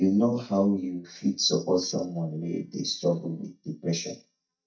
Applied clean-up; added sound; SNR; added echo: neural mask model DeepFilterNet 3.